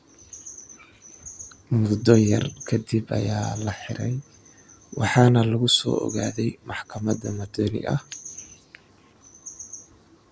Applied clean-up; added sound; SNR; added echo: none; none; none; none.